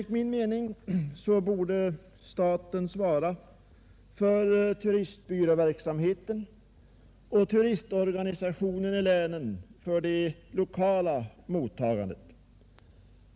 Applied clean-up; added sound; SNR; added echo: none; none; none; none.